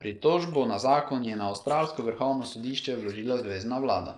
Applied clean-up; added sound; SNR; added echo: neural mask model Resemble Enhance denoiser.